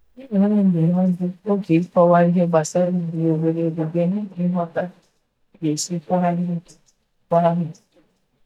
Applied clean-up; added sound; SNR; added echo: neural mask model DeepFilterNet 3.